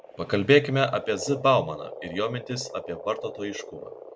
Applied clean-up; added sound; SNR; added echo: none; Frog; 14 dB; none.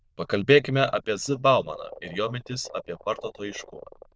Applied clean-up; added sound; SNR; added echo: neural diffusion model UNIVERSE++.